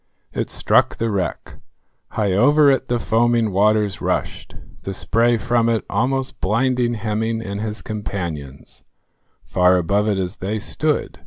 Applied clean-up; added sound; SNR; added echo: none; none; none; none.